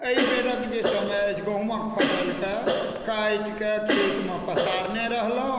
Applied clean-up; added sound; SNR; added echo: none; Cough; 2 dB; none.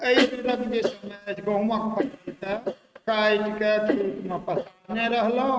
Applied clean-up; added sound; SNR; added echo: neural mask model RNNoise.